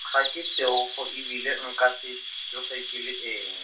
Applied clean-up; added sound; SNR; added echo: none; Chirp, tweet; 4 dB; reverberation time 0.2 s.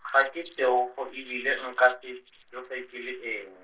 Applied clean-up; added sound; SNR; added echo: neural separator model SepFormer DNS4.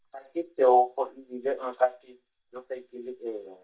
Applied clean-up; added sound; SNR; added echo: neural mask model DeepFilterNet 3.